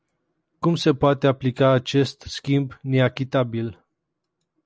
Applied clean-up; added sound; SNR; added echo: none; none; none; none.